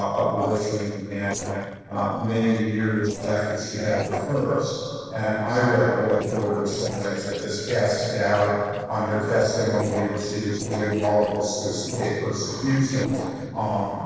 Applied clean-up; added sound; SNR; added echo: neural separator model SepFormer DNS4.